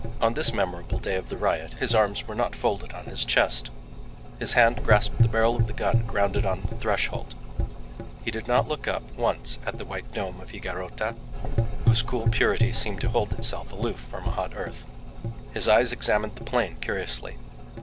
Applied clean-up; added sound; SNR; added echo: none; Gurgling / Engine; 1 dB; none.